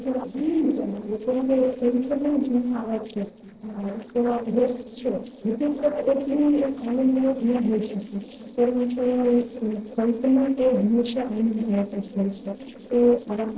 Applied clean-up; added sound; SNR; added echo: neural separator model SepFormer DNS4.